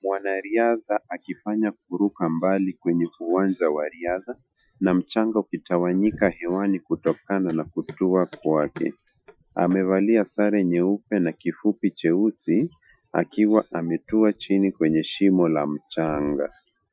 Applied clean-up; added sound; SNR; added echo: classical method Wiener filter.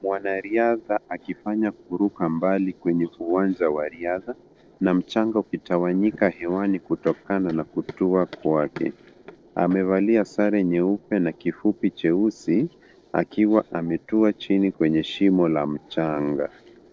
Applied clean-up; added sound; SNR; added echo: neural separator model SepFormer DNS4.